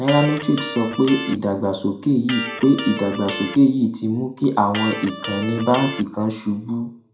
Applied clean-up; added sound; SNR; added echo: none; Electric guitar; 11 dB; reverberation time 0.4 s.